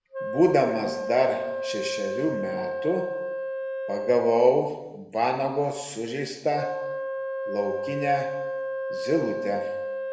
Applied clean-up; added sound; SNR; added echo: none; Wind instrument, woodwind instrument; 5 dB; reverberation time 1.0 s.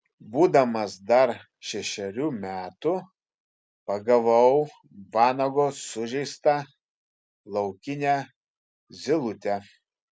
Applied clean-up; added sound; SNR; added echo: none; none; none; none.